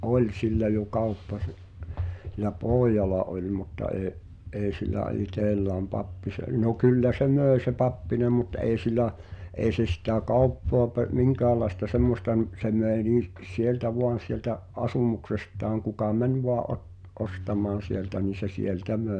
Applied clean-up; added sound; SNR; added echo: none; Bass guitar; 17 dB; none.